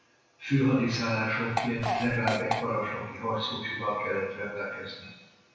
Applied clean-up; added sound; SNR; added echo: none; Fart; 3 dB; reverberation time 1.1 s.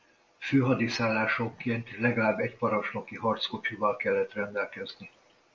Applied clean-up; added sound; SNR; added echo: none; none; none; none.